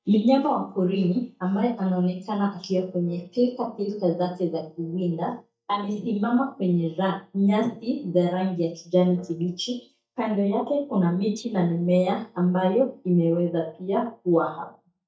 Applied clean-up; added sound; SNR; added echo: neural mask model DeepFilterNet 3.